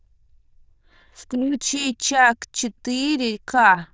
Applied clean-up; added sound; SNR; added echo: neural diffusion model UNIVERSE++.